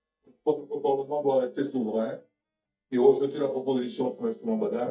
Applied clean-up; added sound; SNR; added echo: neural mask model DeepFilterNet 3.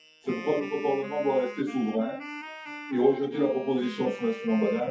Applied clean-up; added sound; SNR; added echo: classical method WPE with log-MMSE.